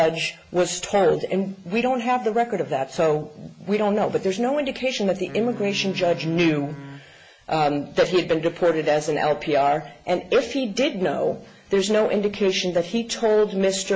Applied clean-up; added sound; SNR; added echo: none; Wind instrument, woodwind instrument; 18 dB; none.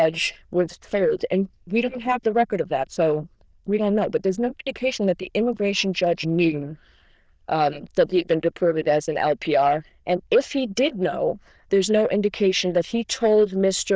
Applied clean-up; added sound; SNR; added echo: neural diffusion model UNIVERSE++.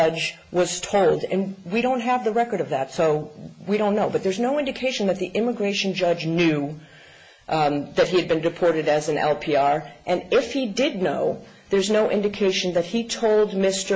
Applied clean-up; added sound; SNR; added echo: none; none; none; none.